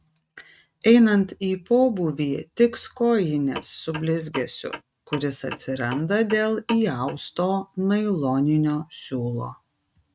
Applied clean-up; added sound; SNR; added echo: neural mask model RNNoise.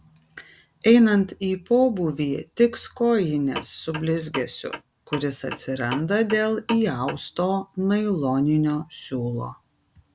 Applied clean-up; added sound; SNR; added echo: none; Clock; 13 dB; none.